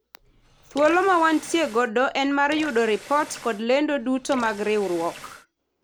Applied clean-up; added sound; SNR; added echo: none; Water tap, faucet / Water; 19 dB; none.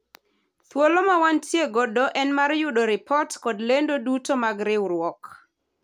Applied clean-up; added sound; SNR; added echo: none; none; none; none.